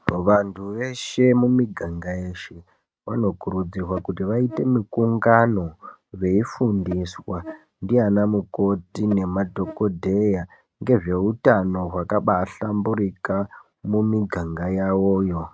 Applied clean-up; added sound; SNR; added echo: neural mask model RNNoise.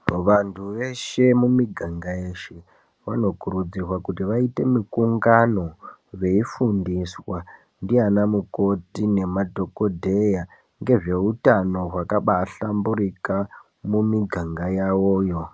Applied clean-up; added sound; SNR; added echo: none; none; none; none.